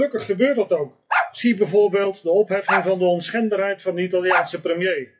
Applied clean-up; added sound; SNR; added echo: classical method WPE with log-MMSE.